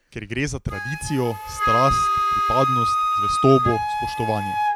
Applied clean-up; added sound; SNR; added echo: none; Wind instrument, woodwind instrument; -2 dB; none.